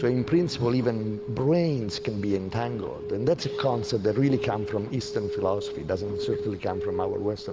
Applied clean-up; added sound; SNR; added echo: none; none; none; none.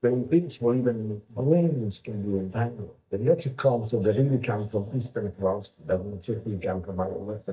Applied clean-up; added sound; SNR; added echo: neural mask model DeepFilterNet 3.